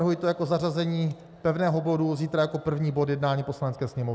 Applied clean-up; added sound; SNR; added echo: none; none; none; none.